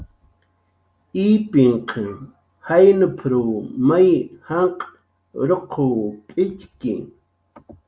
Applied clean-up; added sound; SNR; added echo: none; none; none; none.